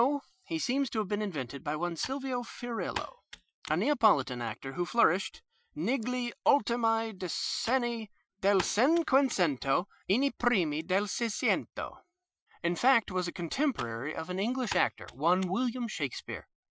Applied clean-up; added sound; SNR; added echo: classical method Wiener filter.